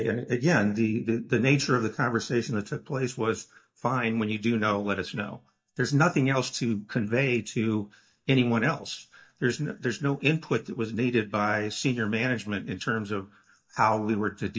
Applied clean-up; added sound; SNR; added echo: neural mask model DeepFilterNet 3.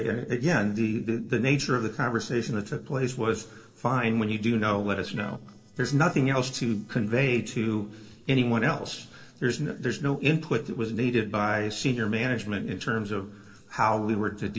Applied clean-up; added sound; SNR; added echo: neural separator model SepFormer DNS4.